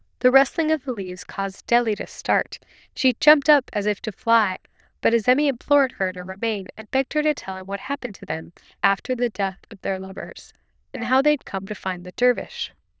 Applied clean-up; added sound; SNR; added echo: neural diffusion model UNIVERSE++.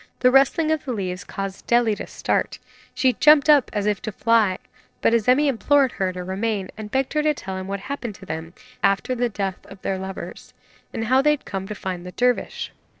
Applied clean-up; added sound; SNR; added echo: neural separator model SepFormer DNS4.